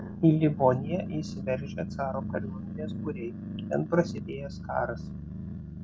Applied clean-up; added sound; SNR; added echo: none; Growling; 6 dB; none.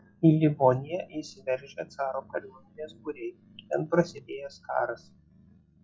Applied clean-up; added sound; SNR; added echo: classical method log-MMSE.